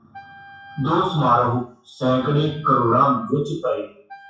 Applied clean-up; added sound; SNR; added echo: classical method WPE with log-MMSE.